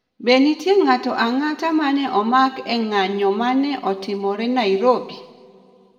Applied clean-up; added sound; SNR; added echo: none; none; none; reverberation time 1.2 s.